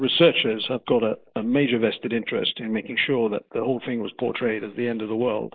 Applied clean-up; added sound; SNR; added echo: neural mask model Resemble Enhance denoiser.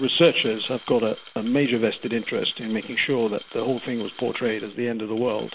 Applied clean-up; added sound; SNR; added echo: none; Glass; 10 dB; none.